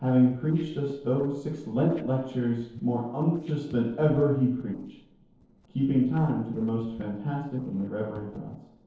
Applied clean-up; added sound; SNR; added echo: neural separator model SepFormer DNS4.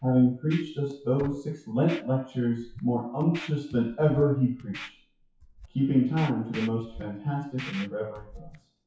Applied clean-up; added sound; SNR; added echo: classical method WPE with log-MMSE.